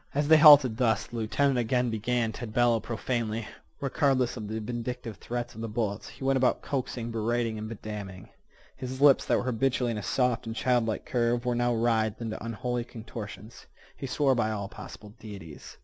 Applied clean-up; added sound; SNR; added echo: none; none; none; none.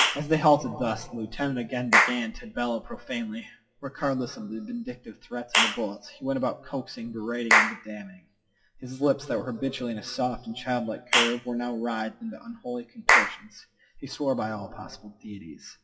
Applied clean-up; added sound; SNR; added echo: classical method WPE with log-MMSE.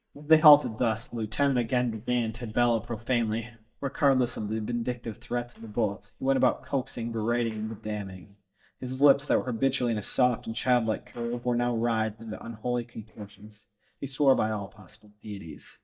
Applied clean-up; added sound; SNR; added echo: neural mask model DeepFilterNet 3.